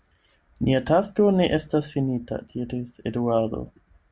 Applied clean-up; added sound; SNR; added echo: none; none; none; none.